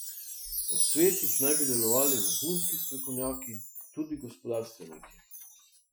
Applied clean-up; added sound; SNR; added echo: classical method Wiener filter.